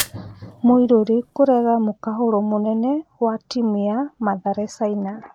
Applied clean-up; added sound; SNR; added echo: neural mask model Resemble Enhance denoiser.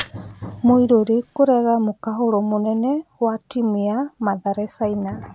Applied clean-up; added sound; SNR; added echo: none; Fire; 20 dB; none.